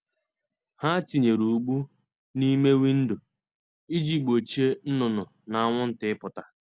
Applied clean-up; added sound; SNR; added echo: none; none; none; none.